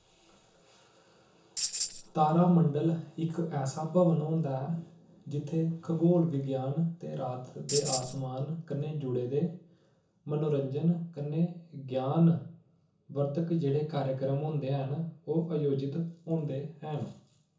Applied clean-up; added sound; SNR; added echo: none; Tambourine; 5 dB; reverberation time 0.7 s.